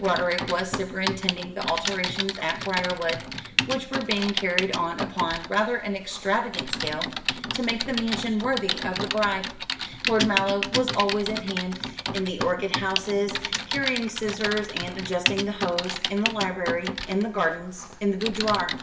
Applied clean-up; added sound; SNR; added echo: none; Typing; 3 dB; reverberation time 0.7 s.